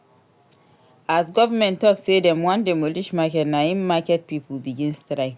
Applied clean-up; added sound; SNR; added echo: none; none; none; none.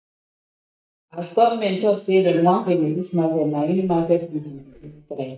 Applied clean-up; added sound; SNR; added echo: neural mask model DeepFilterNet 3.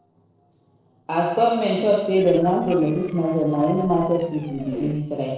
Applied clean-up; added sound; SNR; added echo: neural separator model SepFormer DNS4.